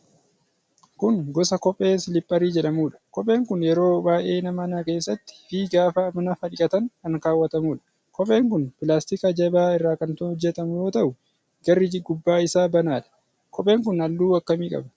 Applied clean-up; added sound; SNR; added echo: none; none; none; none.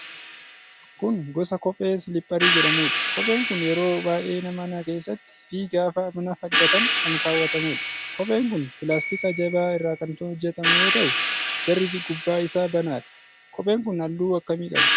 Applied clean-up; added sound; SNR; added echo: none; Crash cymbal / Hi-hat + Bell; -1 dB; none.